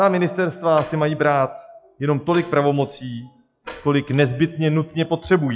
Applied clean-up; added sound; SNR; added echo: classical method log-MMSE.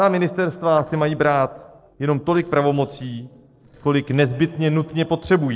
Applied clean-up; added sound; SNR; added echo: neural separator model SepFormer DNS4.